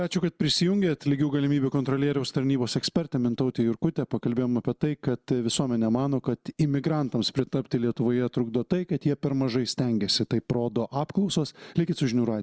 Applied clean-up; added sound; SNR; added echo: none; none; none; none.